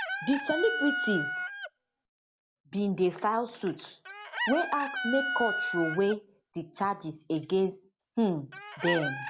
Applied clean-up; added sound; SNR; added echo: none; Chicken, rooster; 5 dB; none.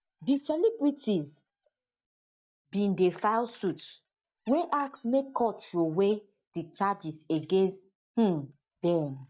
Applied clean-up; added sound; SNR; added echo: neural mask model DeepFilterNet 3.